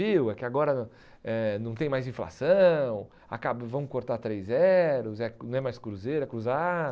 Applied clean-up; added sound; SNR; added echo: none; none; none; none.